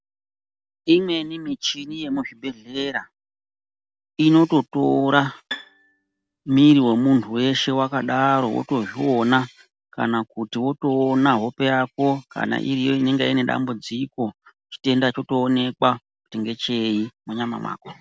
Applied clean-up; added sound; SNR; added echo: none; Bowed string instrument; 16 dB; none.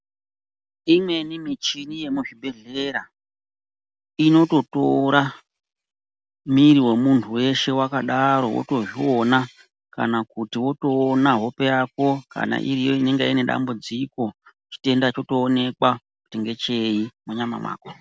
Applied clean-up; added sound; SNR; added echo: none; none; none; none.